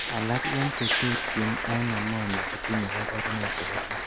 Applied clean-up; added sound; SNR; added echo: none; Applause + Bird vocalization, bird call, bird song; -1 dB; none.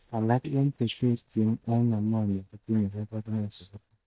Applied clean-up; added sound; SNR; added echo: neural mask model DeepFilterNet 3.